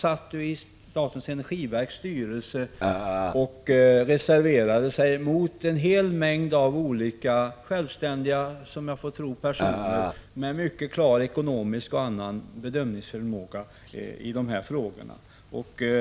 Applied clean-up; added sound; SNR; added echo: none; Burping, eructation; 2 dB; none.